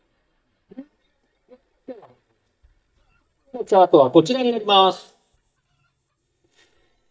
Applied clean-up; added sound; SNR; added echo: neural mask model DeepFilterNet 3.